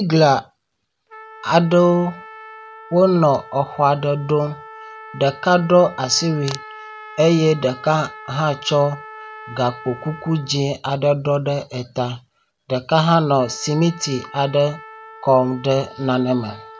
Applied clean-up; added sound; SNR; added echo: none; Trumpet; 20 dB; none.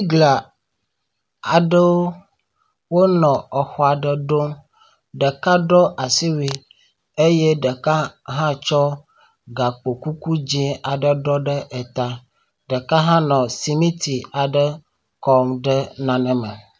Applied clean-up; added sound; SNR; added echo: none; none; none; none.